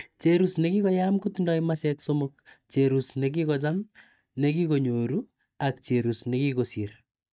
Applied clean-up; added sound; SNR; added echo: neural mask model DeepFilterNet 3.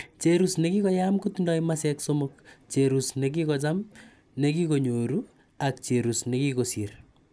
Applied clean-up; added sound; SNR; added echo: none; none; none; none.